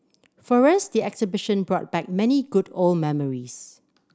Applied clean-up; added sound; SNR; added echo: none; none; none; none.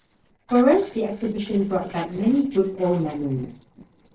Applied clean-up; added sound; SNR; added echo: neural separator model SepFormer DNS4.